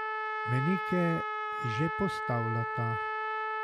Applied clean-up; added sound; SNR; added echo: none; Trumpet; 0 dB; none.